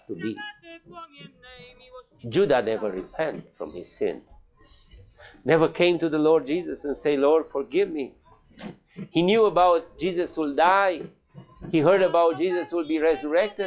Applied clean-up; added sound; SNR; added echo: classical method log-MMSE.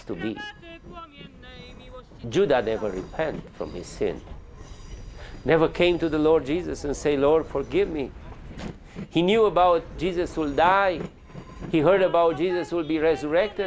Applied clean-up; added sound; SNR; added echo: none; Train; 15 dB; none.